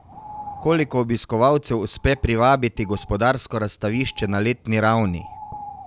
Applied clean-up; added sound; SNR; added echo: none; Bird; 20 dB; none.